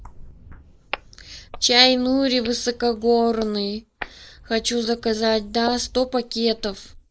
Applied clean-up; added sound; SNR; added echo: neural mask model Resemble Enhance denoiser.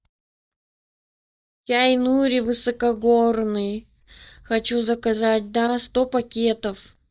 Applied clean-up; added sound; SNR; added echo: neural mask model DeepFilterNet 3.